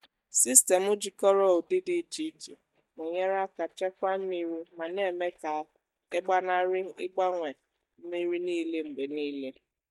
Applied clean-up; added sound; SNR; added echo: neural mask model DeepFilterNet 3.